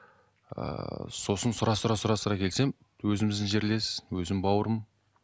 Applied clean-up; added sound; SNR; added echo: none; none; none; none.